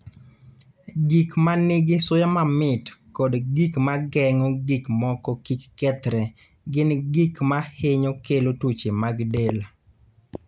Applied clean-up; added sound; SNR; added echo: none; none; none; none.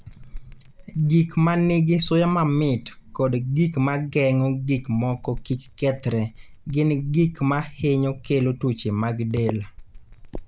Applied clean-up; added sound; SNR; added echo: none; Bell; 18 dB; none.